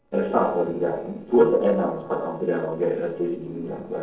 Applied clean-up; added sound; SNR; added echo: neural separator model SepFormer DNS4.